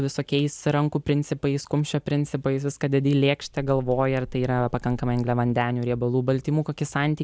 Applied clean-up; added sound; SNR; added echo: none; Meow; 16 dB; none.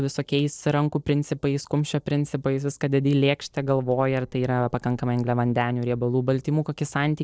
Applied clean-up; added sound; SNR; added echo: neural separator model SepFormer DNS4.